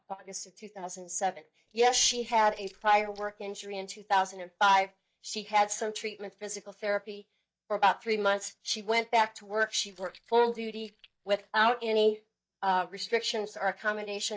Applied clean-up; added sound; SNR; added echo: neural mask model DeepFilterNet 3.